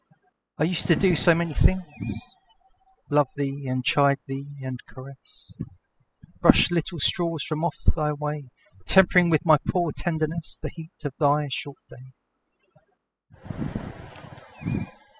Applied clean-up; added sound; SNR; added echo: classical method spectral subtraction.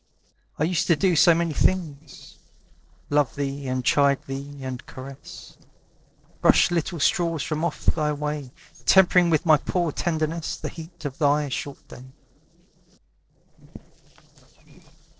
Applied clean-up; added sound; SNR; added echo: neural separator model SepFormer DNS4.